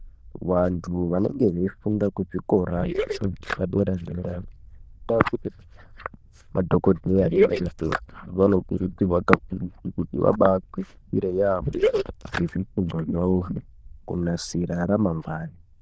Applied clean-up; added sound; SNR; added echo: neural diffusion model UNIVERSE++.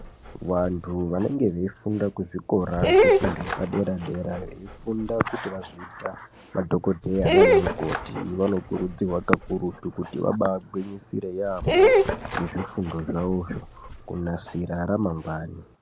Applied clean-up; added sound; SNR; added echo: none; Dog; -1 dB; none.